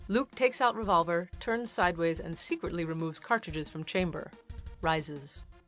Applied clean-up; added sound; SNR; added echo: none; Drum kit; 17 dB; none.